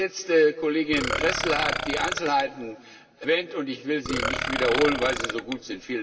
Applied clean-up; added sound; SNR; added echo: none; Burping, eructation; 4 dB; reverberation time 2.8 s.